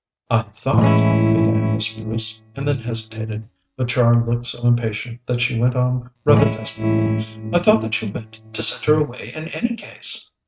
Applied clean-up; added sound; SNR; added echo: neural mask model RNNoise.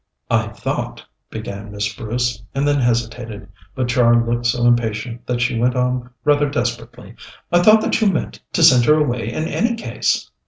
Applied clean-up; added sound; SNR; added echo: none; none; none; none.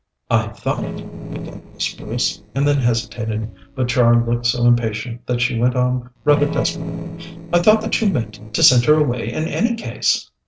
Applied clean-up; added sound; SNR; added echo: neural separator model SepFormer DNS4.